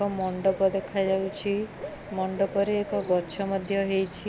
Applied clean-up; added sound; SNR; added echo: none; Cricket / Bird; 12 dB; none.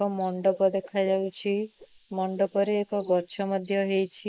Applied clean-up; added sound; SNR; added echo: neural mask model Resemble Enhance denoiser.